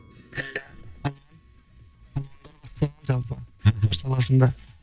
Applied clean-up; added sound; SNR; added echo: neural mask model DeepFilterNet 3.